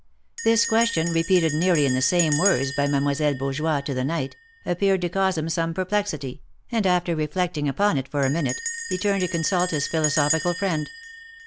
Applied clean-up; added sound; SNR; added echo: none; Bell; 10 dB; none.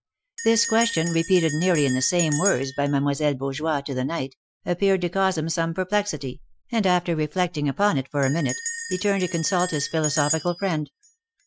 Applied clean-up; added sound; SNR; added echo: classical method Wiener filter.